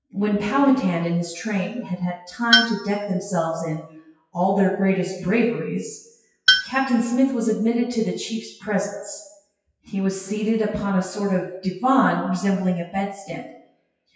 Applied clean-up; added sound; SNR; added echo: classical method WPE with log-MMSE.